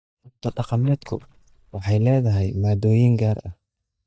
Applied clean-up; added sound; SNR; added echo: neural mask model DeepFilterNet 3.